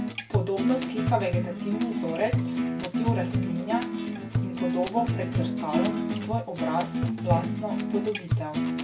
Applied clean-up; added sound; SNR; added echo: none; Acoustic guitar; -3 dB; reverberation time 0.2 s.